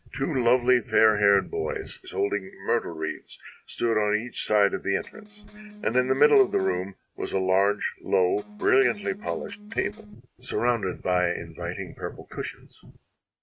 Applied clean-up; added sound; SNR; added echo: neural mask model RNNoise.